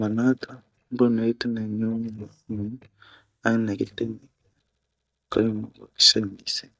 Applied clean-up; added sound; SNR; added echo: neural mask model DeepFilterNet 3.